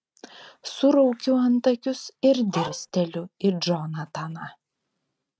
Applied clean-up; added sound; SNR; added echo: neural mask model RNNoise.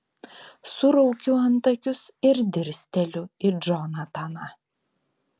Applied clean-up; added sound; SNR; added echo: none; none; none; none.